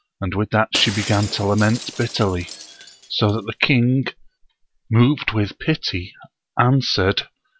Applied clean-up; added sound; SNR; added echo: none; Shatter; 14 dB; none.